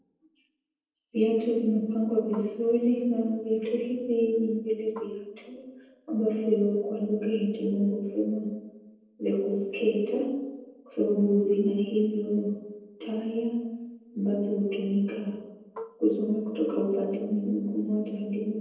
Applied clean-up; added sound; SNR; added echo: neural separator model SepFormer DNS4.